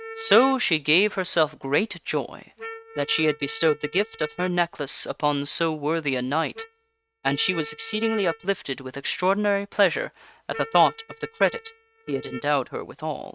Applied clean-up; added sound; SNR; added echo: neural mask model RNNoise.